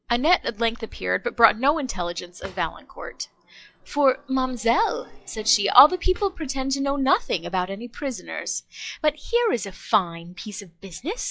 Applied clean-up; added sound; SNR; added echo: classical method log-MMSE.